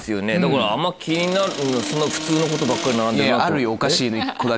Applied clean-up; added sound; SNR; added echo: none; Accelerating, revving, vroom; 8 dB; none.